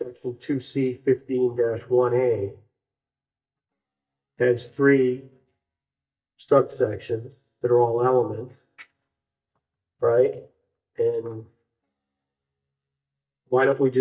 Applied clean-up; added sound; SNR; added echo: neural mask model DeepFilterNet 3.